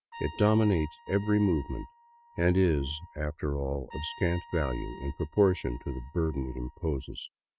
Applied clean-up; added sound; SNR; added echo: neural mask model RNNoise.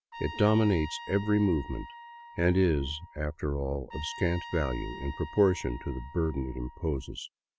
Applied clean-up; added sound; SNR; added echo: none; Trumpet; 16 dB; none.